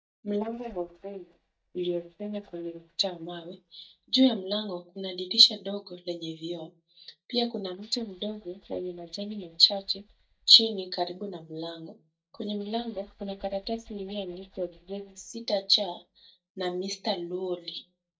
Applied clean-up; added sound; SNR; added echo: neural mask model DeepFilterNet 3.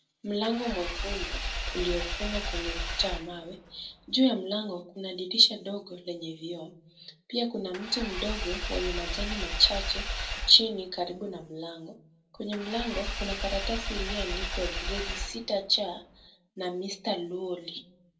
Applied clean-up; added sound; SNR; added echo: none; Engine / Vehicle; 3 dB; reverberation time 0.2 s.